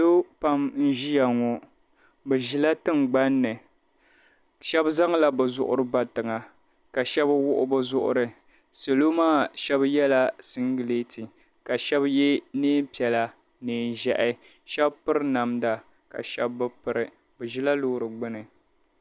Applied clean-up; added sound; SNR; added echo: none; none; none; none.